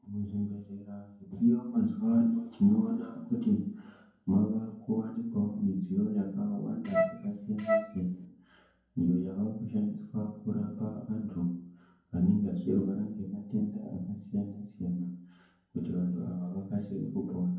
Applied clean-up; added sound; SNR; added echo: none; Wind instrument, woodwind instrument; 0 dB; reverberation time 0.9 s.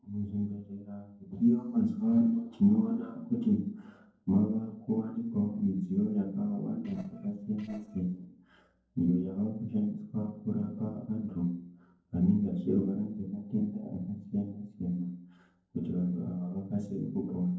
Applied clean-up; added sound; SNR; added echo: neural separator model SepFormer DNS4.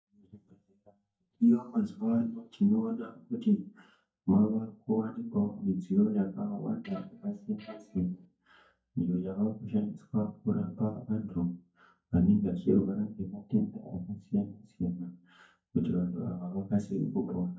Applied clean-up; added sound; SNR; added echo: neural mask model DeepFilterNet 3.